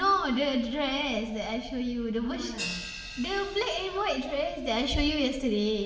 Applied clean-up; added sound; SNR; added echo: none; Crash cymbal; 16 dB; reverberation time 0.8 s.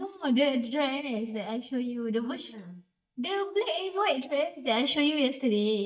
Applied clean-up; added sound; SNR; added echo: neural mask model DeepFilterNet 3.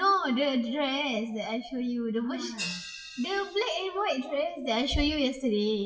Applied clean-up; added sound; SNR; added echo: classical method WPE with log-MMSE.